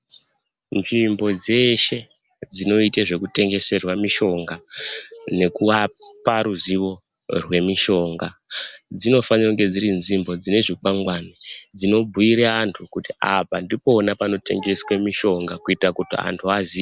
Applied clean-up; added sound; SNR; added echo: none; none; none; none.